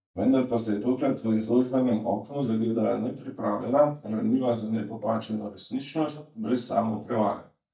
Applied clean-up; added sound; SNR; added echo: neural mask model DeepFilterNet 3.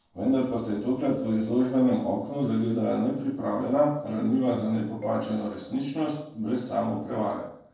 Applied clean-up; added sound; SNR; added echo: neural separator model SepFormer DNS4.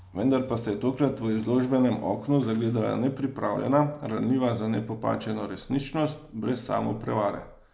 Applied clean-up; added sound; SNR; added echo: none; none; none; none.